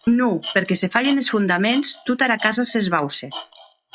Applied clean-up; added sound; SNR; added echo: classical method log-MMSE.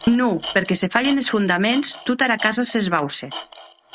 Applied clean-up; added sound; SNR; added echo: none; Tools; 16 dB; none.